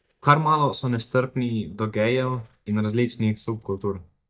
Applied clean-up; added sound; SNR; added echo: neural mask model DeepFilterNet 3.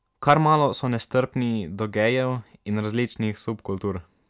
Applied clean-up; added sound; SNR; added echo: none; none; none; none.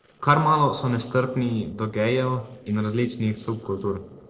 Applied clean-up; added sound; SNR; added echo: neural separator model SepFormer DNS4.